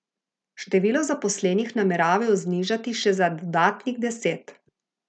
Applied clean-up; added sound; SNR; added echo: none; none; none; none.